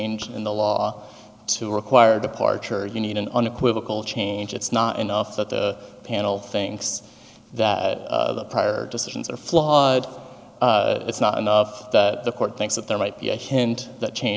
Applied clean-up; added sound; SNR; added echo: none; none; none; none.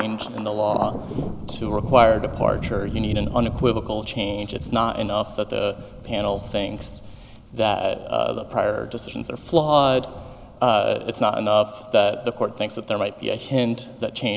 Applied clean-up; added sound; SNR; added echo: none; Thunder; 11 dB; none.